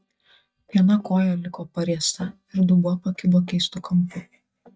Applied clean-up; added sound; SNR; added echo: neural mask model DeepFilterNet 3.